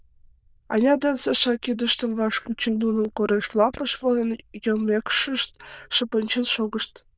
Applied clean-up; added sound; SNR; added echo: neural diffusion model UNIVERSE++.